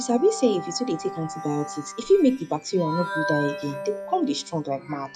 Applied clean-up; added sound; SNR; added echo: classical method log-MMSE.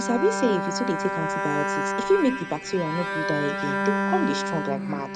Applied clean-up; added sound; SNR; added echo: none; Bowed string instrument; 1 dB; none.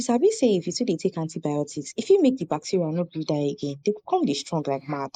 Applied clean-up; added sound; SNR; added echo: neural mask model Resemble Enhance denoiser.